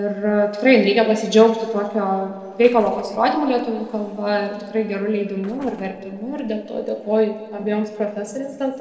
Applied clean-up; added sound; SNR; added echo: neural separator model SepFormer DNS4.